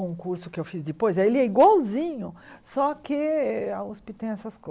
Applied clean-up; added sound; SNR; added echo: none; none; none; none.